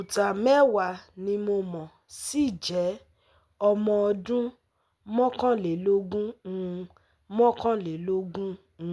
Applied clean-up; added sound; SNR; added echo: none; none; none; none.